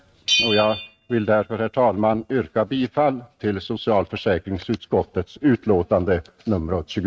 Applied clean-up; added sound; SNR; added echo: neural mask model RNNoise.